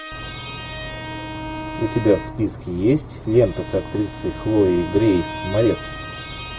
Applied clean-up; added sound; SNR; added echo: none; Bowed string instrument; 12 dB; none.